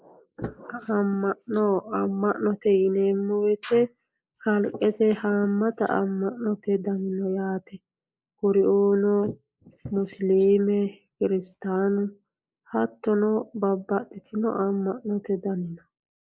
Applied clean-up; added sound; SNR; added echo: neural mask model Resemble Enhance denoiser.